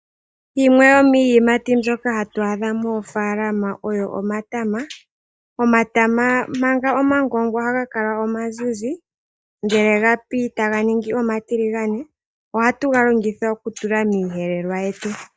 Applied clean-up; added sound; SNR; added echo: neural mask model DeepFilterNet 3.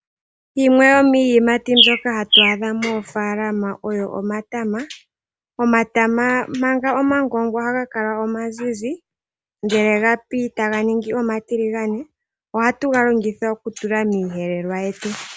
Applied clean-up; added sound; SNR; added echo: none; Bird; 0 dB; none.